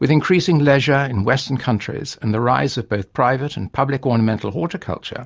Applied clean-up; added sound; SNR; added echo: none; none; none; none.